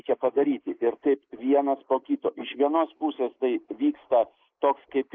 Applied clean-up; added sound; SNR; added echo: neural mask model Resemble Enhance denoiser.